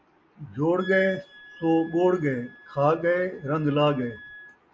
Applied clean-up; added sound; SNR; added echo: none; Wind instrument, woodwind instrument; 18 dB; none.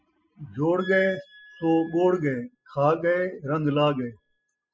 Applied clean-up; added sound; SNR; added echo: classical method spectral subtraction.